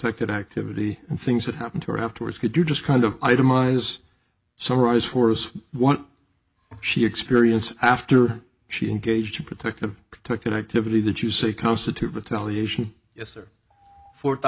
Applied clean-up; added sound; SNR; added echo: none; none; none; none.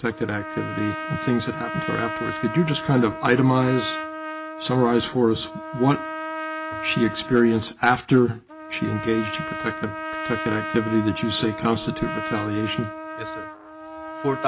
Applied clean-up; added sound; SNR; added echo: none; Trumpet; 8 dB; none.